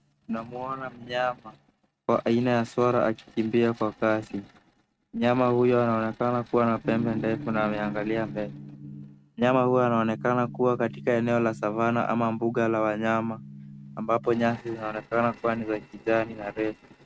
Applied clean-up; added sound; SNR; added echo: neural mask model RNNoise.